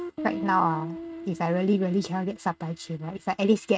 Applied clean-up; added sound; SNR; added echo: neural mask model RNNoise.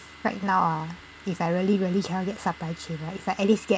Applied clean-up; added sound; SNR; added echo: none; none; none; none.